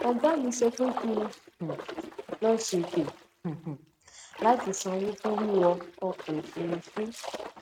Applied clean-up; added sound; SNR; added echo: neural mask model RNNoise.